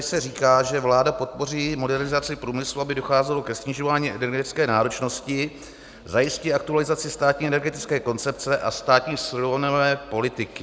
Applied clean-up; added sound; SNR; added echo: none; none; none; none.